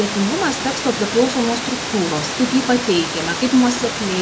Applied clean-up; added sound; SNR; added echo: none; Water; 5 dB; none.